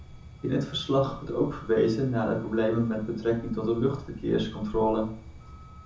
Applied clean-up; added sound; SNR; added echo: none; Truck; 17 dB; reverberation time 0.5 s.